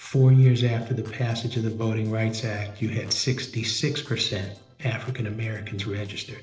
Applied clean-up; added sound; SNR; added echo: neural separator model SepFormer DNS4.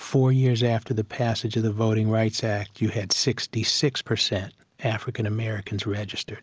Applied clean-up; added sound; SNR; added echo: none; none; none; none.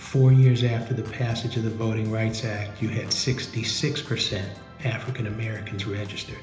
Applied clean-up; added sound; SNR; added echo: none; Organ; 19 dB; reverberation time 1.0 s.